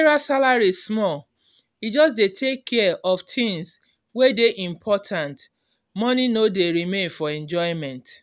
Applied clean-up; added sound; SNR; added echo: none; none; none; none.